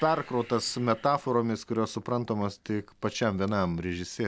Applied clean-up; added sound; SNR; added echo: none; none; none; none.